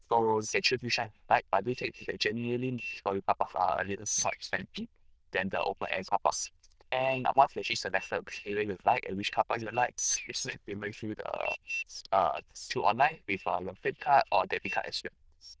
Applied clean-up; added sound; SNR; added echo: neural diffusion model UNIVERSE++.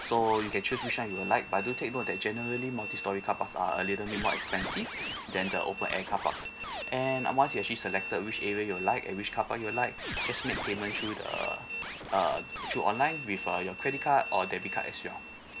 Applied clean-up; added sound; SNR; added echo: none; Squeak; 5 dB; none.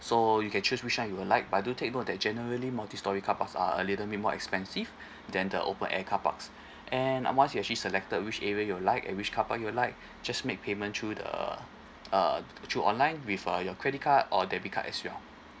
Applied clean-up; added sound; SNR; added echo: none; none; none; none.